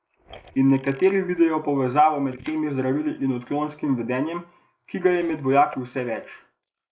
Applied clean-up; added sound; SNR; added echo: neural mask model Resemble Enhance denoiser.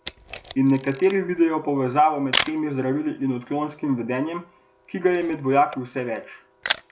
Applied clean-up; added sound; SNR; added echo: none; Camera; 11 dB; none.